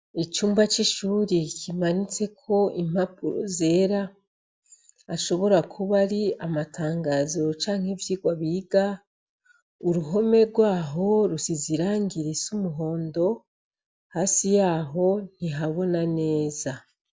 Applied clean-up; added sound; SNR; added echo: none; none; none; none.